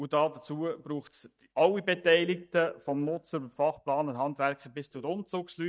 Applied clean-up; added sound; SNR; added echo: neural mask model DeepFilterNet 3.